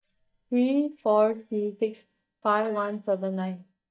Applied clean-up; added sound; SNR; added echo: neural mask model DeepFilterNet 3.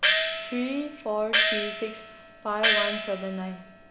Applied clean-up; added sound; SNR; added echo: none; Gong; -4 dB; none.